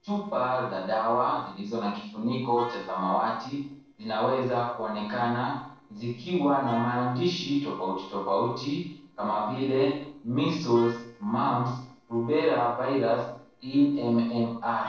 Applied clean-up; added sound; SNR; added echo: neural separator model SepFormer DNS4.